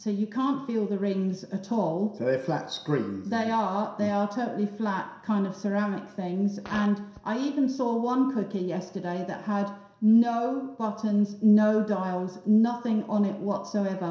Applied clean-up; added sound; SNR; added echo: none; Fart; 19 dB; reverberation time 0.7 s.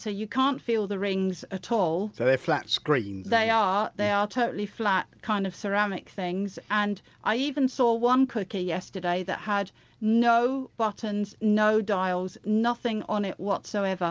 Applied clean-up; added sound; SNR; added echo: none; none; none; none.